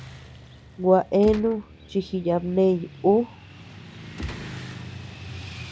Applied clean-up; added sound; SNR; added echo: none; Motorcycle / Traffic noise, roadway noise + Gunshot, gunfire; 14 dB; none.